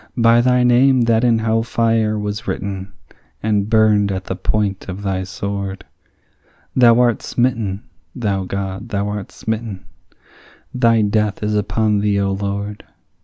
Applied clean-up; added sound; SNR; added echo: none; none; none; none.